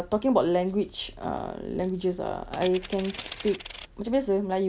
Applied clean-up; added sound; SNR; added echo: none; Coin (dropping); 16 dB; none.